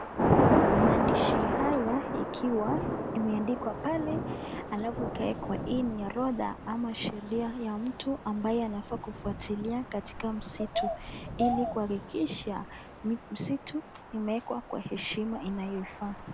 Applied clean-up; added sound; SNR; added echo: none; Bird vocalization, bird call, bird song + Thunder / Rain; -1 dB; none.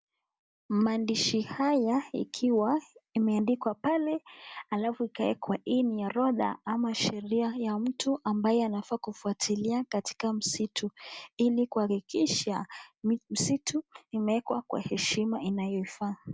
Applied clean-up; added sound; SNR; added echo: none; none; none; none.